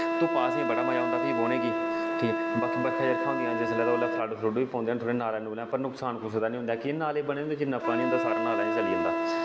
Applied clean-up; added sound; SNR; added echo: none; Wind instrument, woodwind instrument; 0 dB; none.